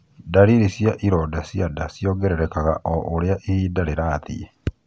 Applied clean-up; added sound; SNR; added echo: none; none; none; none.